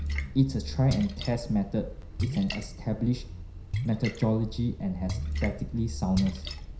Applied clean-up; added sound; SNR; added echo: none; Splash, splatter; 5 dB; reverberation time 0.5 s.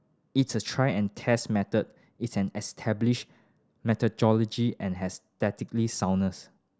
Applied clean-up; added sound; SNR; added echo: none; none; none; none.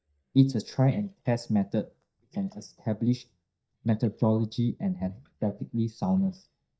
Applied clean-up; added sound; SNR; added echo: neural mask model DeepFilterNet 3.